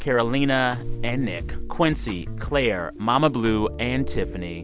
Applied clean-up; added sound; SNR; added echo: none; Chink, clink; 8 dB; none.